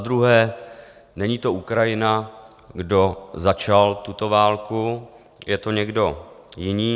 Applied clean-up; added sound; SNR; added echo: none; none; none; none.